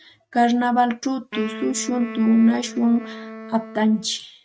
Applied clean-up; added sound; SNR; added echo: neural mask model RNNoise.